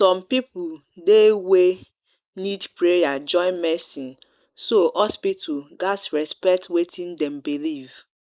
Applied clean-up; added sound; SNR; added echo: neural mask model Resemble Enhance denoiser.